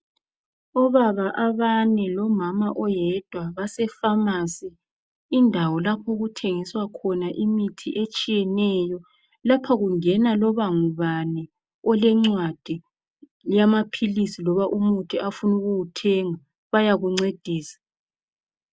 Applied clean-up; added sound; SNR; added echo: none; none; none; none.